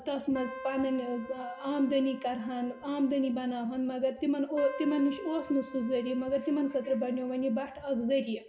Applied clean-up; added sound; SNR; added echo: none; Keyboard (musical); 16 dB; reverberation time 0.6 s.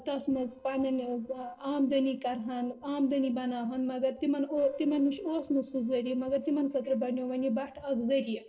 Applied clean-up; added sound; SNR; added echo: neural separator model SepFormer DNS4.